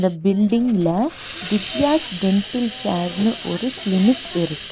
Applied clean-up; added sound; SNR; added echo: none; Hiss; 8 dB; none.